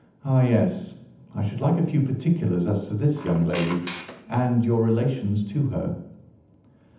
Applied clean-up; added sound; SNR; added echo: none; Squeak; 14 dB; reverberation time 0.8 s.